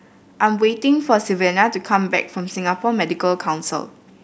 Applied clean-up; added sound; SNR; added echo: none; none; none; none.